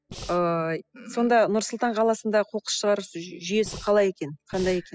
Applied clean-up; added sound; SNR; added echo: classical method spectral subtraction.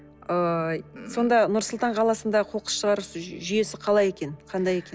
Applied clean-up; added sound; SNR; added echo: none; none; none; none.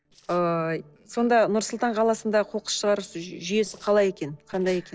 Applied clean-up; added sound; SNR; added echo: neural separator model SepFormer DNS4.